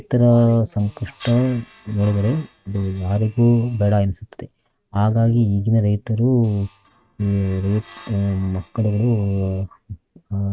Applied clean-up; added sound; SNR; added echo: neural mask model RNNoise.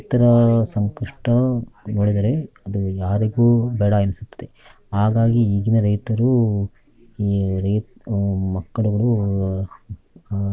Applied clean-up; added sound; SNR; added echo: none; none; none; none.